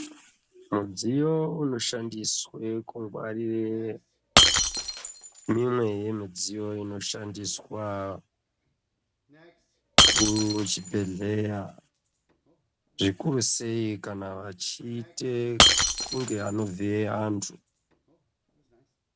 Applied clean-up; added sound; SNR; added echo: none; Shatter; -1 dB; none.